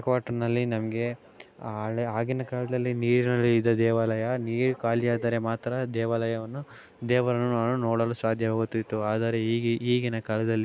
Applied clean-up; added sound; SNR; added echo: none; none; none; none.